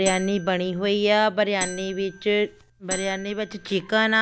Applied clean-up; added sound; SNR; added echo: none; Marimba, xylophone; 10 dB; none.